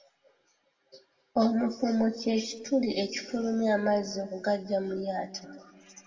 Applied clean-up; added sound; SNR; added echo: none; none; none; reverberation time 1.5 s.